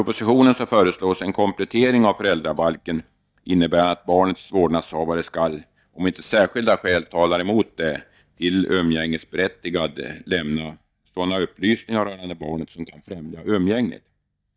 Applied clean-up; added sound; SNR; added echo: neural mask model DeepFilterNet 3.